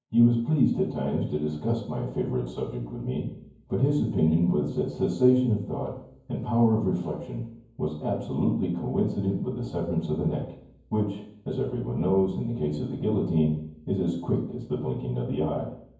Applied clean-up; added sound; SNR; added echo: none; none; none; reverberation time 0.9 s.